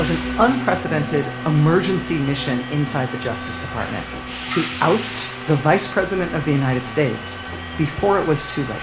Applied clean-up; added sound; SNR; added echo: none; Subway, metro, underground; 11 dB; reverberation time 0.4 s.